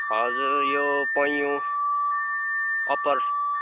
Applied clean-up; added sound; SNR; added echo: none; Alarm / Car; -3 dB; none.